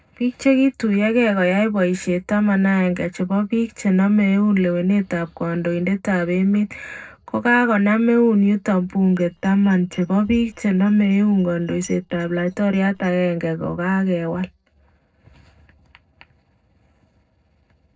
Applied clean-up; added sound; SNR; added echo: neural separator model SepFormer DNS4.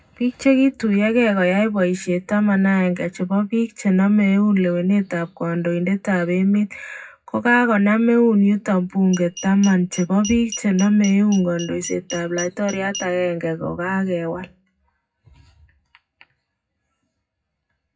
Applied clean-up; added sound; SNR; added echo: classical method WPE with log-MMSE.